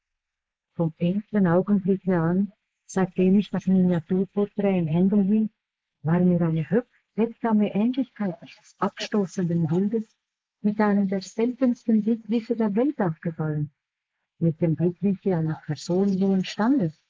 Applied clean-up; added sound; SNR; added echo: neural mask model Resemble Enhance denoiser.